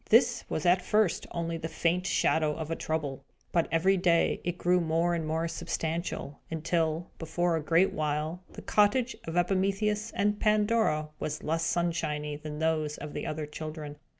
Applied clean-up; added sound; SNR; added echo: none; none; none; none.